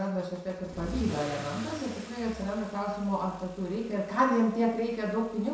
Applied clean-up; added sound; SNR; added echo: none; Engine starting / Accelerating, revving, vroom / Car; 13 dB; reverberation time 0.7 s.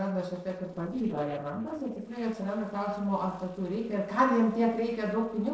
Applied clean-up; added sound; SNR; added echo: neural separator model SepFormer DNS4.